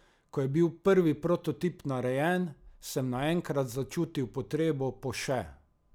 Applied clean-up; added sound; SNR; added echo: none; none; none; none.